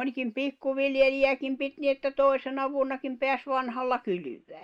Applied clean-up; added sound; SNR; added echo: neural mask model Resemble Enhance denoiser.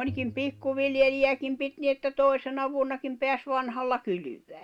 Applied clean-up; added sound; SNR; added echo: none; Bowed string instrument; 19 dB; none.